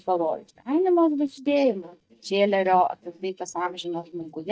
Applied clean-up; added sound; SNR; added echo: neural mask model DeepFilterNet 3.